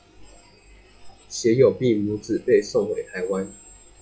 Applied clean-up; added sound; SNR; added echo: classical method log-MMSE.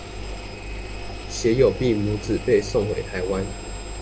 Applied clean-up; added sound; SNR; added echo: none; Engine; 8 dB; none.